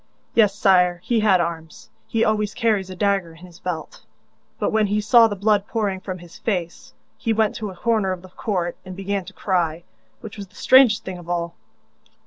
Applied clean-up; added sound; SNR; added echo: none; none; none; none.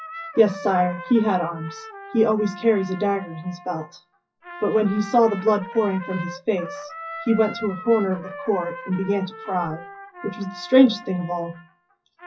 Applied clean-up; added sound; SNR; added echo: classical method WPE with log-MMSE.